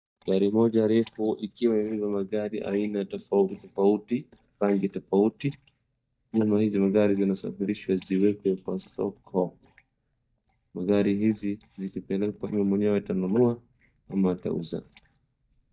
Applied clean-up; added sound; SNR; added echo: neural mask model DeepFilterNet 3.